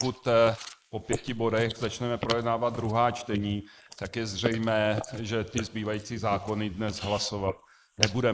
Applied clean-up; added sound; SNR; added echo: neural mask model Resemble Enhance denoiser.